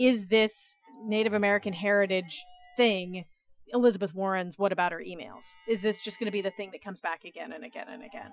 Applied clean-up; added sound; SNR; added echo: classical method Wiener filter.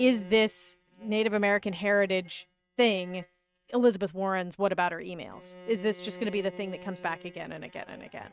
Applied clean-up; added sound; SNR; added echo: neural mask model RNNoise.